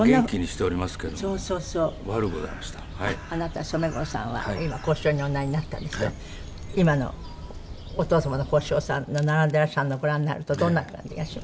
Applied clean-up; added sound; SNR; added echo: none; Bird; 12 dB; none.